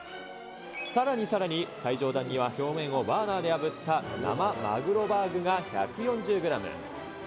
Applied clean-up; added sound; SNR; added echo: none; none; none; none.